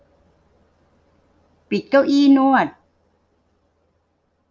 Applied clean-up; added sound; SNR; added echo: none; none; none; none.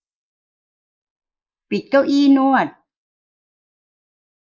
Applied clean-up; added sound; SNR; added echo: neural mask model Resemble Enhance denoiser.